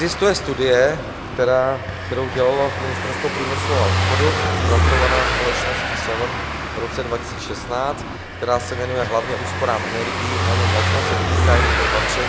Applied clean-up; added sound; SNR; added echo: none; Car passing by / Engine; -1 dB; none.